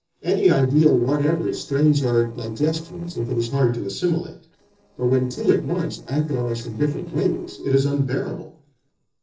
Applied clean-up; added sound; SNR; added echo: neural separator model SepFormer DNS4.